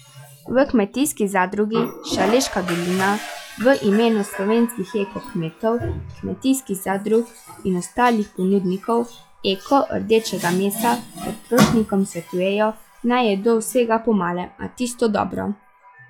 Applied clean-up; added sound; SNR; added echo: classical method log-MMSE.